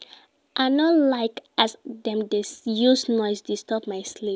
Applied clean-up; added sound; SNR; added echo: none; none; none; none.